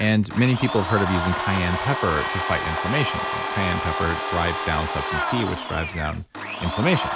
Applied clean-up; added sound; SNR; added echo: none; Domestic sounds, home sounds; 2 dB; none.